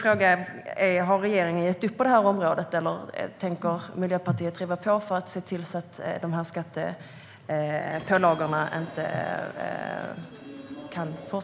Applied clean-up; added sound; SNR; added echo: none; Subway, metro, underground / Sliding door; 16 dB; none.